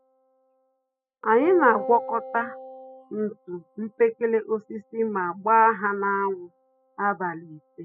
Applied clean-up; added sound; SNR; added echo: classical method spectral subtraction.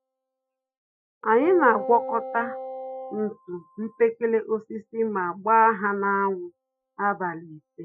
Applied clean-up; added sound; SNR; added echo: classical method Wiener filter.